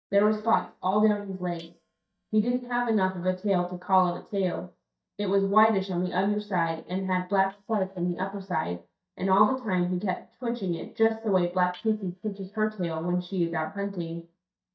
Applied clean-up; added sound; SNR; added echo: neural mask model DeepFilterNet 3.